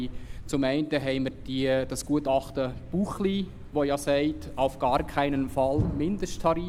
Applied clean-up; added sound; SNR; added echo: none; Thump, thud; 10 dB; none.